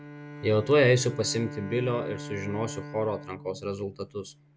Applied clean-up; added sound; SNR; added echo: none; Bowed string instrument; 13 dB; none.